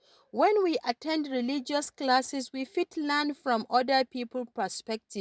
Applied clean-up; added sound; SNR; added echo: none; none; none; none.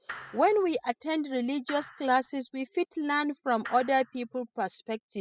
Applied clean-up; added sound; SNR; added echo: classical method spectral subtraction.